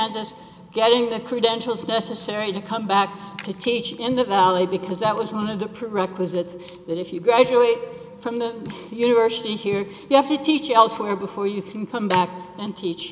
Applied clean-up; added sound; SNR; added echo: none; none; none; none.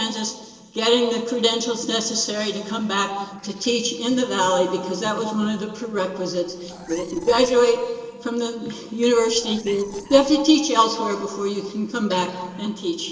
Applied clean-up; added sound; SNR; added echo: neural separator model SepFormer DNS4.